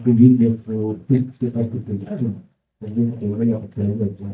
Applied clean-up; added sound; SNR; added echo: neural mask model DeepFilterNet 3.